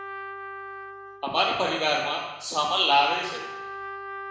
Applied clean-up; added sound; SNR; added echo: none; Trumpet; 12 dB; reverberation time 1.0 s.